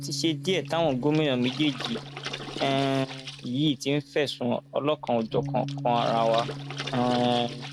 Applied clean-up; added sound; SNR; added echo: none; Water / Splash, splatter + Bass guitar; 9 dB; none.